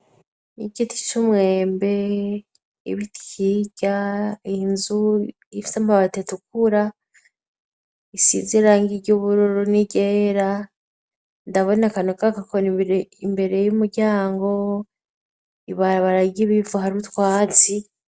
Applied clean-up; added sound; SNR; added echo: none; none; none; none.